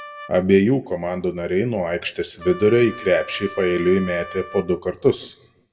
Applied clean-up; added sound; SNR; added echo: none; Trumpet; 18 dB; reverberation time 0.6 s.